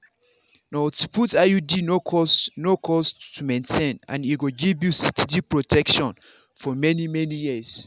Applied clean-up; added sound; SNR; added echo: none; none; none; none.